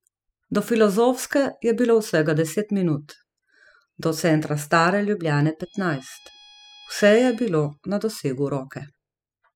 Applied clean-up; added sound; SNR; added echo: classical method spectral subtraction.